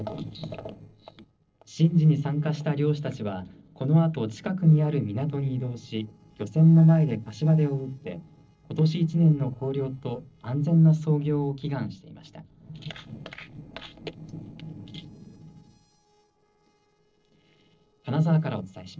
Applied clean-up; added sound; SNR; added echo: neural separator model SepFormer DNS4.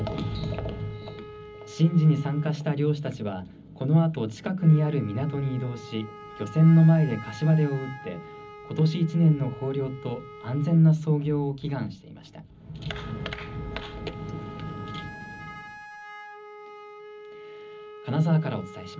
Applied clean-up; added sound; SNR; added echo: none; Wind instrument, woodwind instrument; 18 dB; reverberation time 0.4 s.